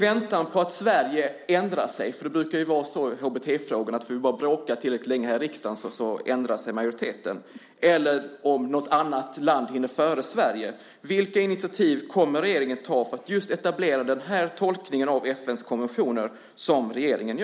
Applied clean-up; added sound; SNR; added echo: none; none; none; none.